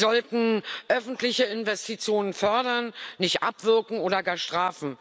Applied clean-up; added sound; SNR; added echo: none; none; none; none.